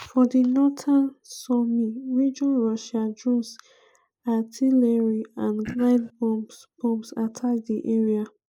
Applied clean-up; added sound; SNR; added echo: neural mask model Resemble Enhance denoiser.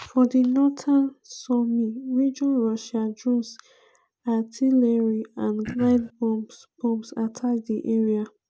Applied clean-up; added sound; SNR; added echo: none; Cough; 12 dB; none.